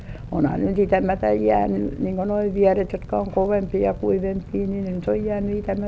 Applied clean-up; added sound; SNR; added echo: none; Fire; 13 dB; none.